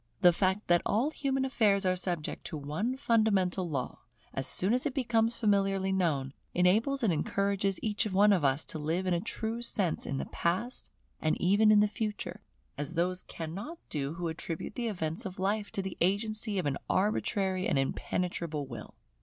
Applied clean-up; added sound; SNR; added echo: none; none; none; none.